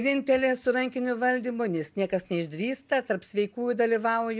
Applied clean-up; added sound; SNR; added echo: none; none; none; none.